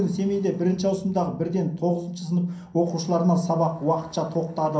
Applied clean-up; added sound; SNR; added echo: none; none; none; reverberation time 0.6 s.